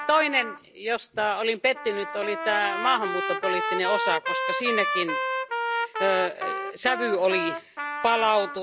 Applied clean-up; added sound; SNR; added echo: none; Trumpet; 4 dB; none.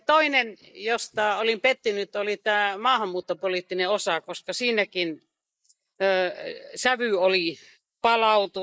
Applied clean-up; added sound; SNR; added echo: neural mask model Resemble Enhance denoiser.